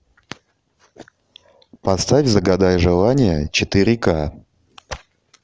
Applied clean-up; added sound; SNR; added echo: none; none; none; none.